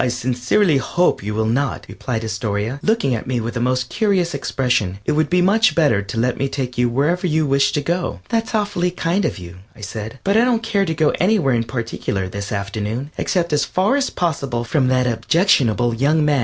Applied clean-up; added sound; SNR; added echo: none; none; none; none.